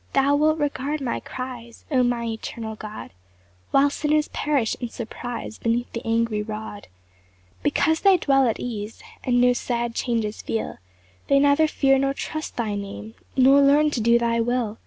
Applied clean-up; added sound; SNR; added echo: none; none; none; none.